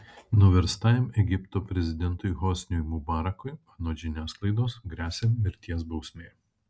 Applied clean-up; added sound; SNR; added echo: none; none; none; none.